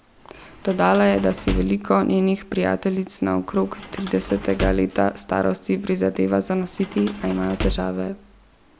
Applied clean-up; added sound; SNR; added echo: none; Sliding door / Slam; 11 dB; none.